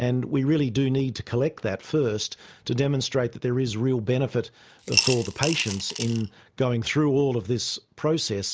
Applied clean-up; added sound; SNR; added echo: none; Coin (dropping) / Glass; 4 dB; none.